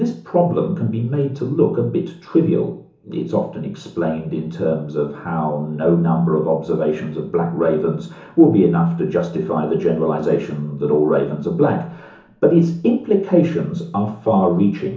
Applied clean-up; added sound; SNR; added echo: none; none; none; reverberation time 0.8 s.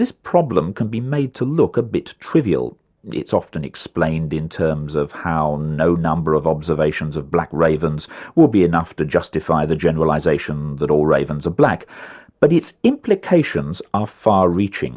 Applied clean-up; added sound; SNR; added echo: none; none; none; none.